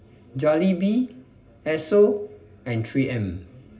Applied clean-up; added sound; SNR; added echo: none; none; none; reverberation time 0.4 s.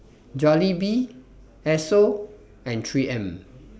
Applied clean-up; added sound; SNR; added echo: none; none; none; none.